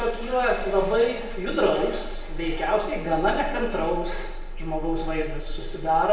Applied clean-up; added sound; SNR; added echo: none; none; none; reverberation time 1.3 s.